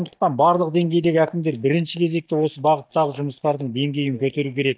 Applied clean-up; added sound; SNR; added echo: neural mask model DeepFilterNet 3.